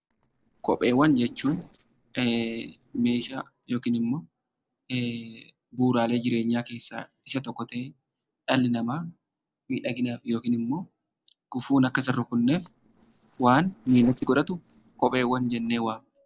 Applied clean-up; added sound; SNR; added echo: neural separator model SepFormer DNS4.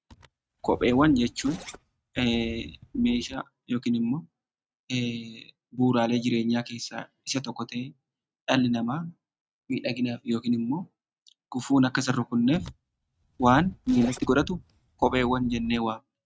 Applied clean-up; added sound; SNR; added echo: neural mask model RNNoise.